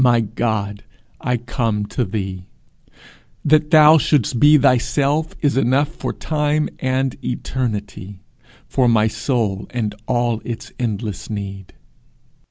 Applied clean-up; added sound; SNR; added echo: none; none; none; none.